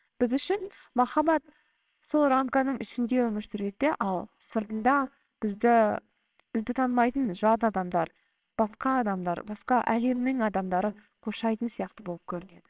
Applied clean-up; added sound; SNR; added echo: neural separator model SepFormer WHAMR!.